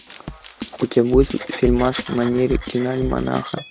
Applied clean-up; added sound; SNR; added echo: neural mask model RNNoise.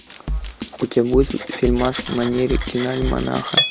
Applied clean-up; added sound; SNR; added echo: none; Cutlery, silverware + Drum kit; 4 dB; none.